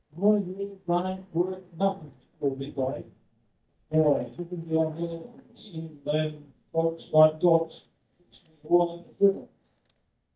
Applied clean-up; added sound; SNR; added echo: neural mask model DeepFilterNet 3.